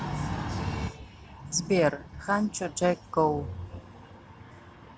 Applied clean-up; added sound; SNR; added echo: none; none; none; none.